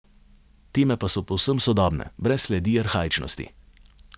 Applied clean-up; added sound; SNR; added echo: none; none; none; none.